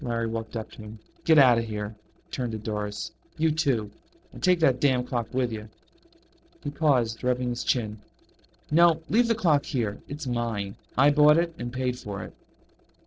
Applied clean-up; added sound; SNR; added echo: neural separator model SepFormer DNS4.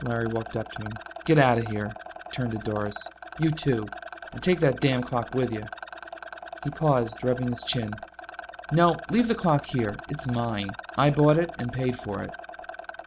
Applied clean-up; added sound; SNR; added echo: none; Rattle; 14 dB; none.